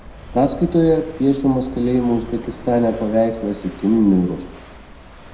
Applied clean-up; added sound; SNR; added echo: none; Walk, footsteps / Waves, surf / Wind; 17 dB; reverberation time 0.7 s.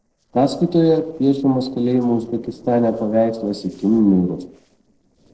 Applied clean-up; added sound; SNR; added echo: neural separator model SepFormer DNS4.